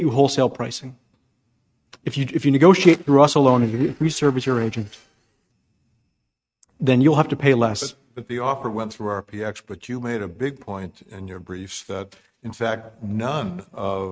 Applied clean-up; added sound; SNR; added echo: neural mask model RNNoise.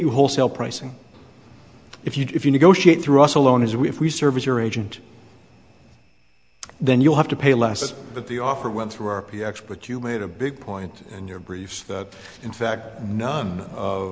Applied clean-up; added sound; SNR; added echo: none; none; none; none.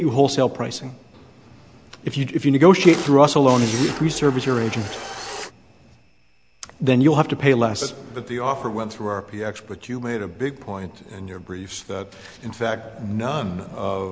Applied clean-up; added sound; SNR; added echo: none; Camera; 11 dB; none.